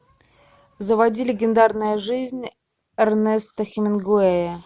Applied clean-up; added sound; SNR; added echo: none; none; none; none.